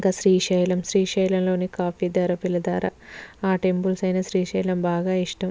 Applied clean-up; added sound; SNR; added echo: none; none; none; none.